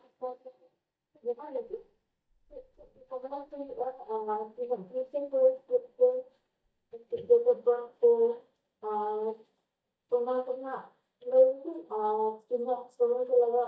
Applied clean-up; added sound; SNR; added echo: neural mask model DeepFilterNet 3.